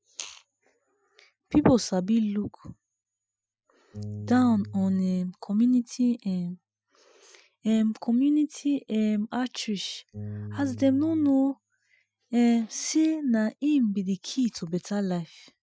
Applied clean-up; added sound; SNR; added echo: classical method Wiener filter.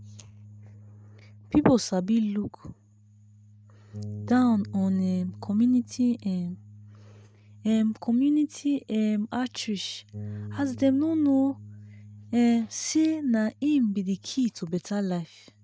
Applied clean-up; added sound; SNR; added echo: neural mask model RNNoise.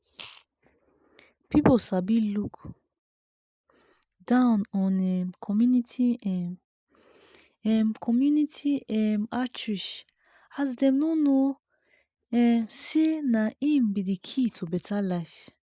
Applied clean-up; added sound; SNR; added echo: neural mask model Resemble Enhance denoiser.